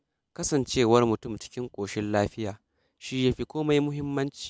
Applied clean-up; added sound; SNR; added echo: none; none; none; none.